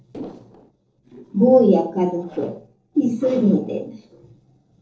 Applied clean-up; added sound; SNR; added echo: neural separator model SepFormer DNS4.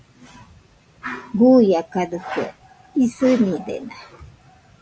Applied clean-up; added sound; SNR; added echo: none; none; none; none.